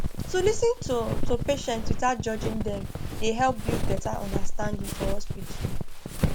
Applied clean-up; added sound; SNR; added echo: none; Walk, footsteps; -3 dB; none.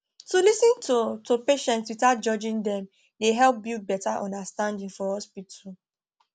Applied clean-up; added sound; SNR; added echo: none; none; none; none.